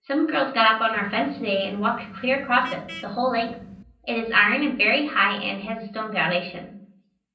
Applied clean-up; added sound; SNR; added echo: none; Vehicle horn, car horn, honking; 17 dB; reverberation time 0.6 s.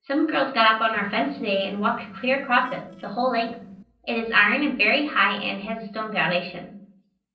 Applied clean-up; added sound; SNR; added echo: neural separator model SepFormer DNS4.